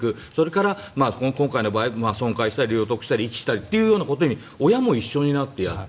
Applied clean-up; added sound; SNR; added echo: none; none; none; none.